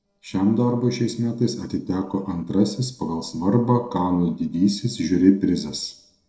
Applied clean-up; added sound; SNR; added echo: neural separator model SepFormer DNS4.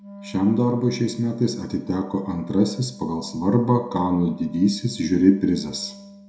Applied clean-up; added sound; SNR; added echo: none; Wind instrument, woodwind instrument; 19 dB; reverberation time 0.6 s.